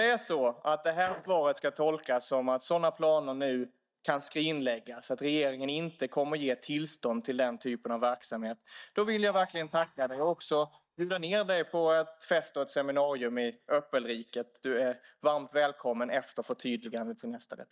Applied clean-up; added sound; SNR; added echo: neural mask model DeepFilterNet 3.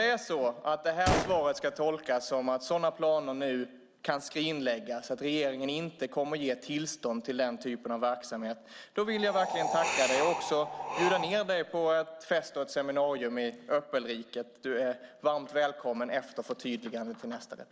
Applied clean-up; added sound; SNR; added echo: none; Gunshot, gunfire + Wind; 3 dB; none.